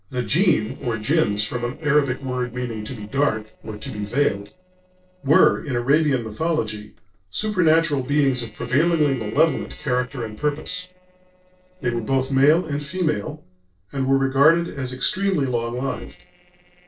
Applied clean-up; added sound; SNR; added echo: neural separator model SepFormer DNS4.